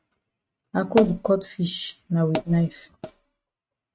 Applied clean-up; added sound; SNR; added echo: neural mask model RNNoise.